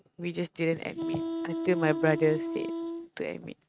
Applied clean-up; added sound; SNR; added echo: neural mask model RNNoise.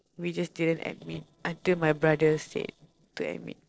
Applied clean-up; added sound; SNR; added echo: neural separator model SepFormer DNS4.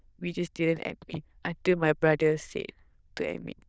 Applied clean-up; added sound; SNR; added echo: neural diffusion model UNIVERSE++.